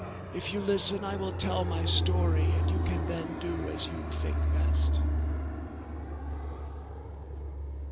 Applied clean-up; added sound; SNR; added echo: none; Fixed-wing aircraft, airplane; -5 dB; none.